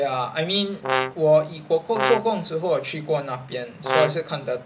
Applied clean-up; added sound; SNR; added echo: none; Brass instrument; 4 dB; none.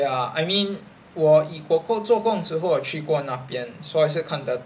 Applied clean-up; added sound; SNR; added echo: none; none; none; none.